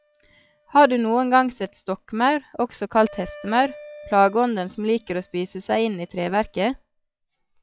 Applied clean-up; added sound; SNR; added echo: classical method log-MMSE.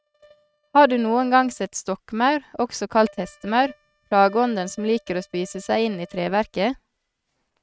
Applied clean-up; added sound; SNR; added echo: neural mask model RNNoise.